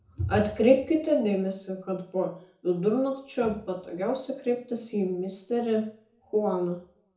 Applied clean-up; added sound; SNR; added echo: none; none; none; reverberation time 0.5 s.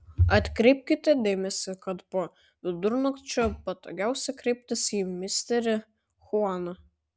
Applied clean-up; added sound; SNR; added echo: none; none; none; none.